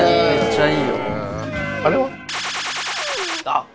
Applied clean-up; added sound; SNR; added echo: none; Dog; 12 dB; none.